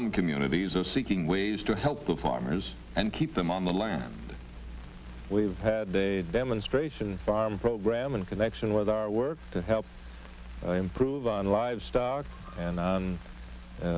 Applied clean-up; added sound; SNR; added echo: none; none; none; none.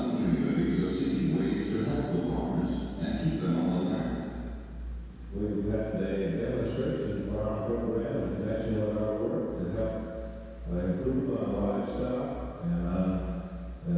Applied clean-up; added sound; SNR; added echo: none; none; none; reverberation time 2.0 s.